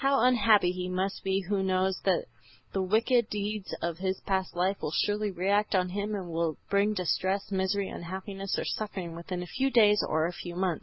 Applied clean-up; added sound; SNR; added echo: none; none; none; none.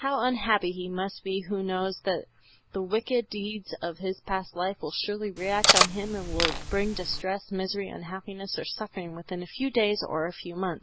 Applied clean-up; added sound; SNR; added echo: none; Cutlery, silverware; -4 dB; none.